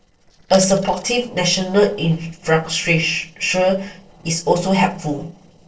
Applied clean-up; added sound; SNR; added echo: neural separator model SepFormer DNS4.